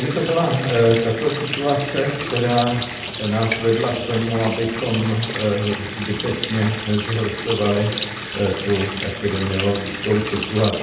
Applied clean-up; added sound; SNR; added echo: none; Water tap, faucet; 8 dB; reverberation time 0.8 s.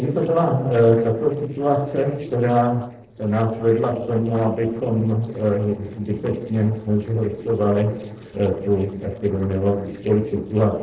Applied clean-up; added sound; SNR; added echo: neural separator model SepFormer DNS4.